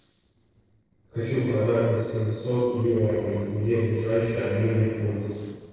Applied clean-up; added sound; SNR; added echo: neural separator model SepFormer DNS4.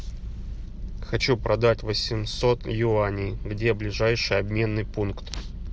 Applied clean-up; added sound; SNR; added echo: none; none; none; none.